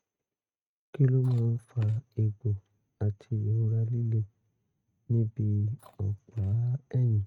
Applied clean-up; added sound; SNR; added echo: neural mask model RNNoise.